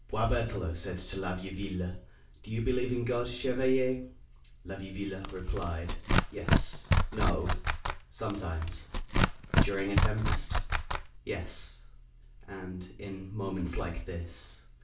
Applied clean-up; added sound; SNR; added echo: none; Tearing; -5 dB; reverberation time 0.4 s.